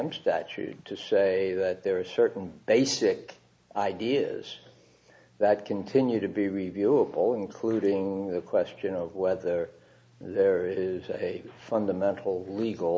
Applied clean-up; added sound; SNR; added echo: none; none; none; none.